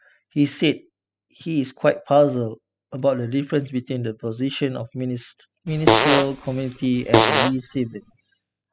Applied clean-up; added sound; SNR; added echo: classical method spectral subtraction.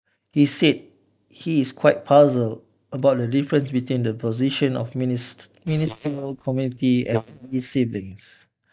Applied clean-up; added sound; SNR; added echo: neural mask model DeepFilterNet 3.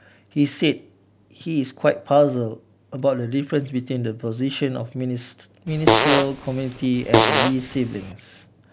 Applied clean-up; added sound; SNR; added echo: none; Fart; -2 dB; none.